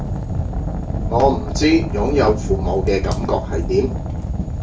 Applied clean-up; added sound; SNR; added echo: none; Fire; 1 dB; reverberation time 0.3 s.